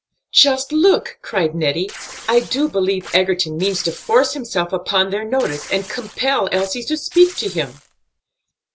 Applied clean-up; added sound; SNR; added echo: none; Tearing; 18 dB; none.